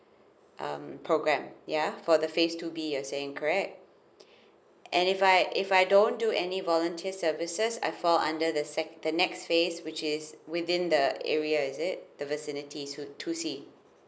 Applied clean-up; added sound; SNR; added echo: none; none; none; none.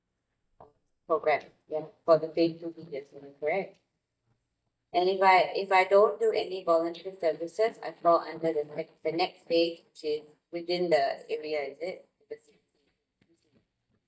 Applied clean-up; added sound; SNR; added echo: neural mask model DeepFilterNet 3.